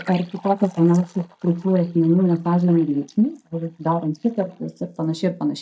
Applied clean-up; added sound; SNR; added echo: neural mask model DeepFilterNet 3.